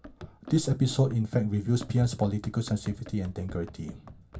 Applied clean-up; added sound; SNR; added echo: none; Run; 18 dB; reverberation time 0.2 s.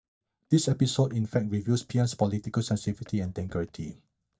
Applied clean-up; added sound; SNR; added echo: neural mask model DeepFilterNet 3.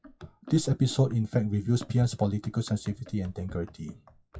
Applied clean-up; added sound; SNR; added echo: classical method WPE with log-MMSE.